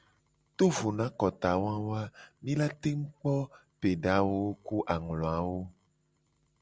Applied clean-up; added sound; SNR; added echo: none; none; none; none.